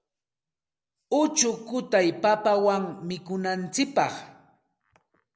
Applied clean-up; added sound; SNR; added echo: none; none; none; none.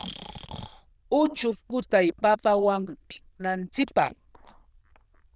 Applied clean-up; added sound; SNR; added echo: neural diffusion model UNIVERSE++.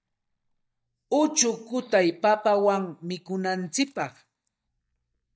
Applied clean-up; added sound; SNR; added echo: neural mask model DeepFilterNet 3.